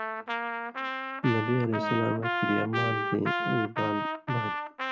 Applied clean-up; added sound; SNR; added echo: none; Trumpet; 1 dB; none.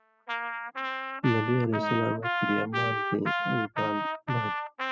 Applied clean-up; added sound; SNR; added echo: classical method spectral subtraction.